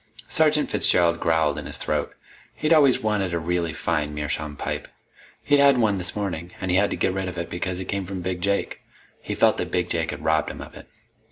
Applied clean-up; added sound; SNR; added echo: none; none; none; none.